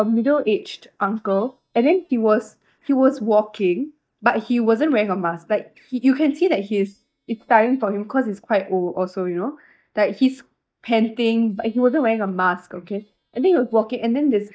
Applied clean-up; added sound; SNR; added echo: neural mask model DeepFilterNet 3.